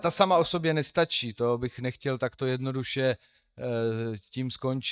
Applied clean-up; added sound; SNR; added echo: neural mask model DeepFilterNet 3.